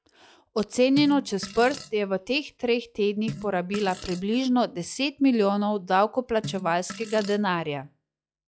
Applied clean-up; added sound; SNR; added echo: classical method log-MMSE.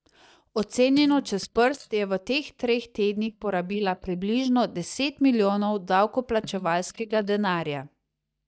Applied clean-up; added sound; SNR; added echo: neural mask model DeepFilterNet 3.